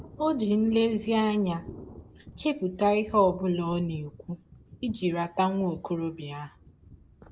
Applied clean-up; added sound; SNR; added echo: none; Thunder; 20 dB; none.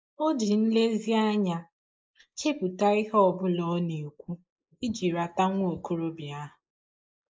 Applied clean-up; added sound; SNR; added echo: neural mask model Resemble Enhance denoiser.